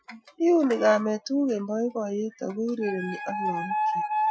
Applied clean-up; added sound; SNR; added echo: classical method Wiener filter.